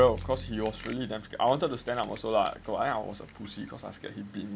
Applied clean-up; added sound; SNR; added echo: none; Bowed string instrument; 16 dB; none.